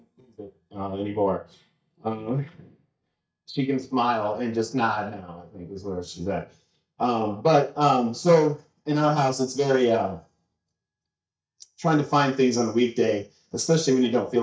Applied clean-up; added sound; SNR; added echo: neural mask model DeepFilterNet 3.